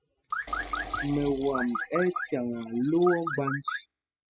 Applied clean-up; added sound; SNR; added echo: classical method spectral subtraction.